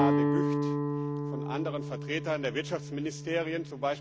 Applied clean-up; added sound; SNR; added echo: none; Guitar; -3 dB; none.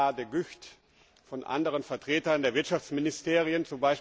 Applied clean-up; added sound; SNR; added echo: none; none; none; none.